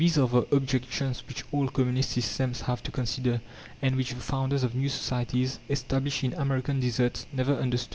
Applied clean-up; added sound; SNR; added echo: none; none; none; none.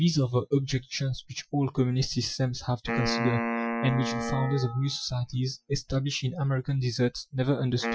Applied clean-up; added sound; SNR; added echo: classical method Wiener filter.